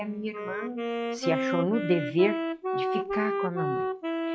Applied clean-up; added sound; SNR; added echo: classical method log-MMSE.